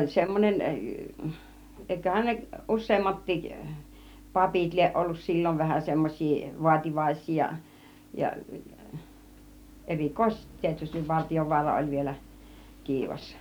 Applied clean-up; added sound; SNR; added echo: none; none; none; none.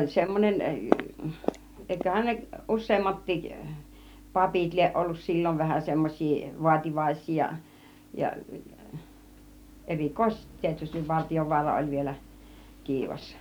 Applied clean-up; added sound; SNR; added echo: none; Walk, footsteps; 4 dB; none.